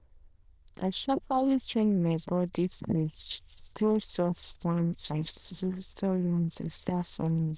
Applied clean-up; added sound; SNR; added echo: neural diffusion model UNIVERSE++.